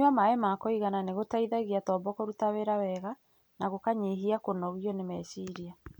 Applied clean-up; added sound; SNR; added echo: none; none; none; none.